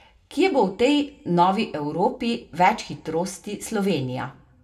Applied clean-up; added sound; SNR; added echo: none; none; none; reverberation time 0.3 s.